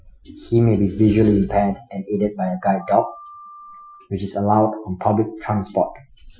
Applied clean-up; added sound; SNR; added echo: classical method Wiener filter.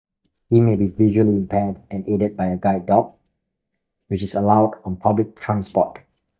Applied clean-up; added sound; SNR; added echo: neural mask model DeepFilterNet 3.